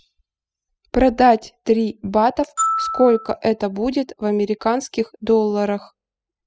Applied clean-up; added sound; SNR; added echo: classical method spectral subtraction.